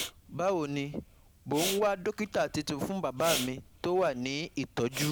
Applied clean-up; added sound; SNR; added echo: none; Respiratory sounds; 9 dB; none.